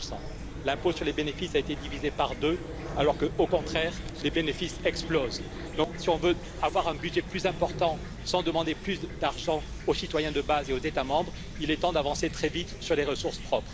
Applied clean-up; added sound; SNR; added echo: none; Chirp, tweet / Fowl; 8 dB; none.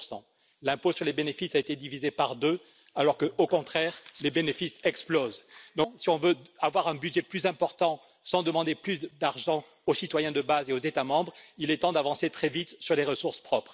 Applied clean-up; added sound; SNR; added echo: none; none; none; none.